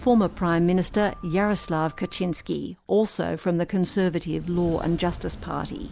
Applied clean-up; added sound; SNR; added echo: none; Sliding door; 16 dB; none.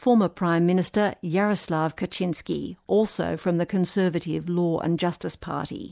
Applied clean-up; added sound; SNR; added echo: none; none; none; none.